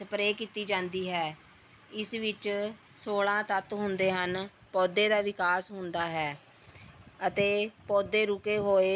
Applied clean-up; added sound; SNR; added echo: none; none; none; none.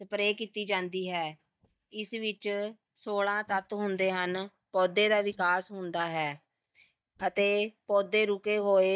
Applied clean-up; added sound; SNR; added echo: neural mask model DeepFilterNet 3.